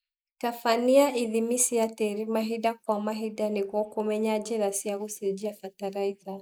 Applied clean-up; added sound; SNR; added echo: neural mask model Resemble Enhance denoiser.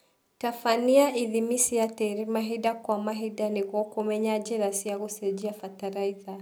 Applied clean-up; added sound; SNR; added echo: none; none; none; none.